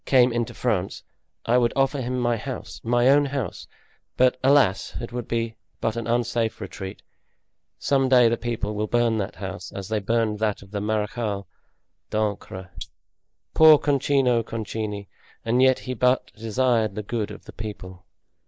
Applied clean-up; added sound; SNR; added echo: neural mask model Resemble Enhance denoiser.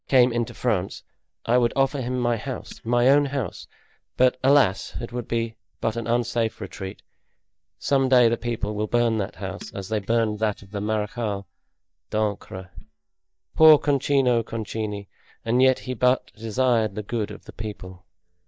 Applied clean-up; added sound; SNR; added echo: neural mask model DeepFilterNet 3.